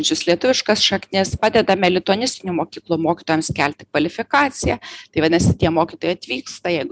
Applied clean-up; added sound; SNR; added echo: none; none; none; none.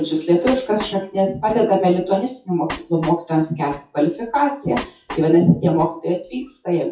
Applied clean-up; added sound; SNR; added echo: classical method WPE with log-MMSE.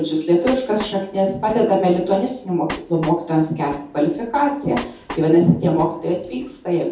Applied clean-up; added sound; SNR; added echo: none; Train; 17 dB; reverberation time 0.6 s.